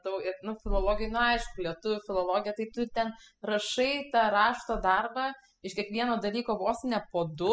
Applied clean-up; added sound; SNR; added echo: classical method spectral subtraction.